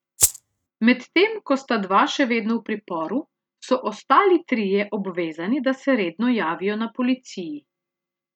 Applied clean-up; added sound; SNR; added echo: neural mask model RNNoise.